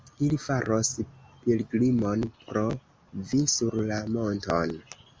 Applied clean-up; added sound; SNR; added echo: none; none; none; none.